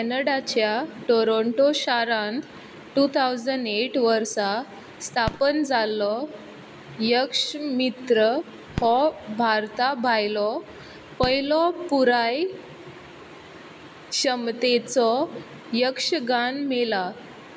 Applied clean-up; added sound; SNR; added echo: none; Fireworks; 16 dB; none.